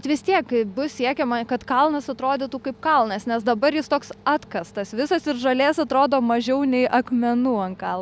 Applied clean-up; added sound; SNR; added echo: none; none; none; none.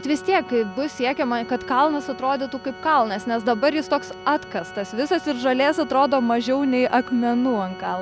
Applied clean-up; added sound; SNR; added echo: none; Organ; 16 dB; none.